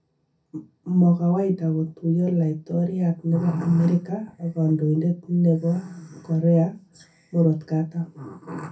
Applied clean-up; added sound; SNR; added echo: none; none; none; reverberation time 0.3 s.